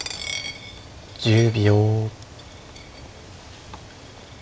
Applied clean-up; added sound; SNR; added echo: none; Coin (dropping); 14 dB; none.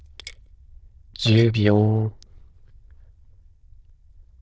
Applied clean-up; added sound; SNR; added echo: neural diffusion model UNIVERSE++.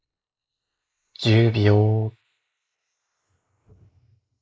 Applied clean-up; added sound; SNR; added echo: neural mask model Resemble Enhance denoiser.